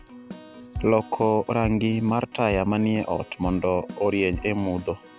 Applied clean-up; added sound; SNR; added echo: none; Keyboard (musical); 14 dB; none.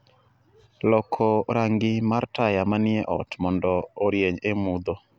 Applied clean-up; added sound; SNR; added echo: none; none; none; none.